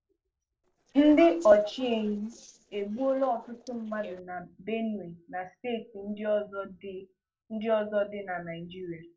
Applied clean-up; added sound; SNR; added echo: neural separator model SepFormer DNS4.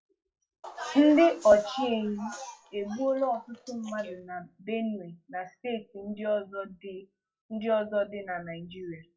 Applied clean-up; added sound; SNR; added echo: classical method WPE with log-MMSE.